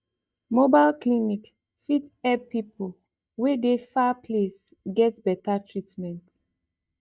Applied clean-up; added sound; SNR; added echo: neural mask model DeepFilterNet 3.